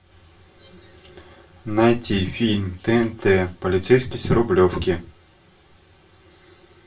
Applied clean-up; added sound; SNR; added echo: none; Chirp, tweet; 4 dB; reverberation time 0.2 s.